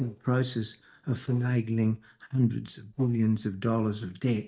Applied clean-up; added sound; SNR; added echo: neural mask model DeepFilterNet 3.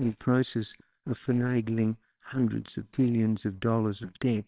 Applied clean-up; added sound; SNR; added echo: neural separator model SepFormer WHAMR!.